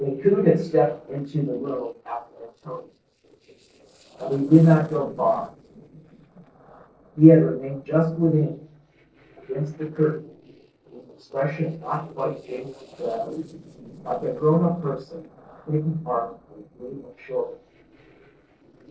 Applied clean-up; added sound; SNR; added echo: neural separator model SepFormer DNS4.